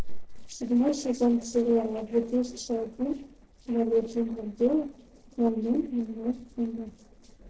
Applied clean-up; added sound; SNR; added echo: neural separator model SepFormer DNS4.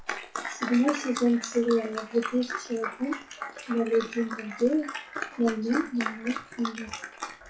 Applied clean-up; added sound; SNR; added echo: classical method WPE with log-MMSE.